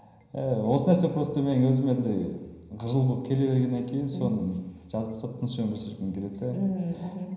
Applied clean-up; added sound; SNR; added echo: none; none; none; reverberation time 0.9 s.